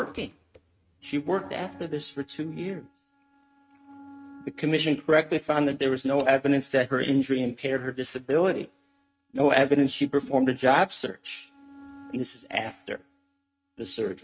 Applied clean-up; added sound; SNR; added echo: neural mask model RNNoise.